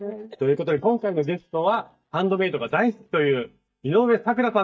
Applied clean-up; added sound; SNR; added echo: neural mask model DeepFilterNet 3.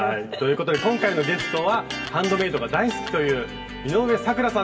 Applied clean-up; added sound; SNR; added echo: none; Electric guitar; 10 dB; reverberation time 2.3 s.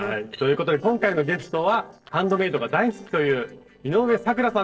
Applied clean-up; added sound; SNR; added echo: neural separator model SepFormer DNS4.